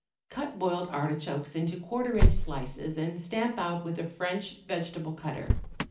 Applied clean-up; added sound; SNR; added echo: none; Motor vehicle (road); -1 dB; reverberation time 0.4 s.